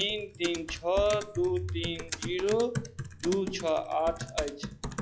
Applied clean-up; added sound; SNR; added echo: classical method log-MMSE.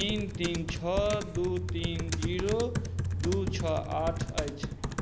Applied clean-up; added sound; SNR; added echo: none; Computer keyboard; 1 dB; none.